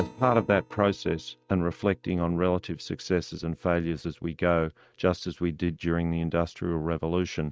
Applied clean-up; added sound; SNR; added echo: neural mask model RNNoise.